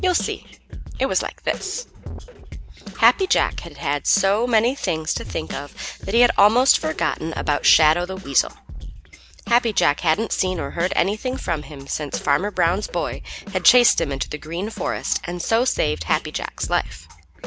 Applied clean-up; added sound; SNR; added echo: none; Drum kit; 13 dB; none.